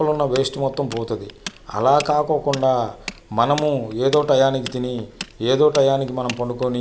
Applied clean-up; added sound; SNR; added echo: none; Tools; 17 dB; none.